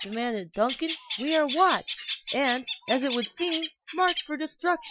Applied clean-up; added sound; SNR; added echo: classical method Wiener filter.